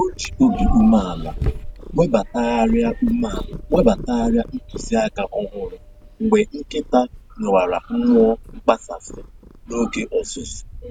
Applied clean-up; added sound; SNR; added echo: none; Purr; 10 dB; none.